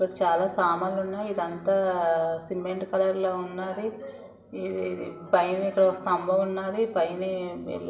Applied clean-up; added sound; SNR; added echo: none; none; none; reverberation time 1.0 s.